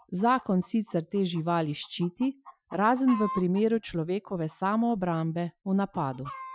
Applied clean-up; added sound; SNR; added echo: classical method Wiener filter.